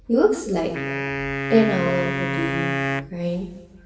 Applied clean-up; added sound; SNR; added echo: none; Wind instrument, woodwind instrument; 4 dB; reverberation time 0.9 s.